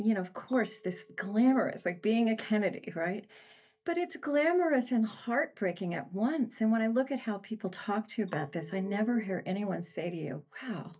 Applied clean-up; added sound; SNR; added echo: neural mask model DeepFilterNet 3.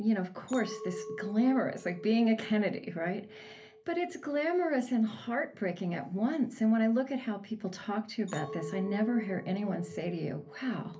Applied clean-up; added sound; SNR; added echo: none; Chink, clink; 15 dB; reverberation time 0.3 s.